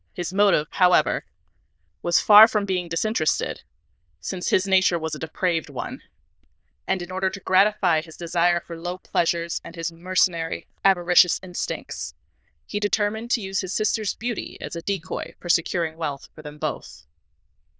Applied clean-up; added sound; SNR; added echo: neural diffusion model UNIVERSE++.